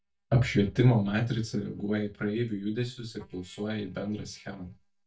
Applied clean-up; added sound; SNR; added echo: neural mask model DeepFilterNet 3.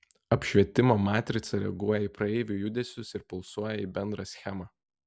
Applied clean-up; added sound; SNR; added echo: none; none; none; none.